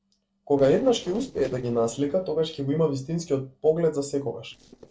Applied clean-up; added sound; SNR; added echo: neural separator model SepFormer DNS4.